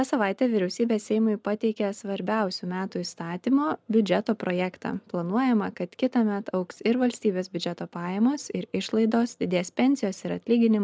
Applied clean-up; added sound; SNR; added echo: none; none; none; none.